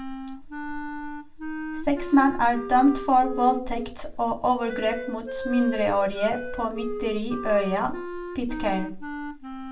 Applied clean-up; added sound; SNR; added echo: none; Wind instrument, woodwind instrument; 10 dB; reverberation time 0.3 s.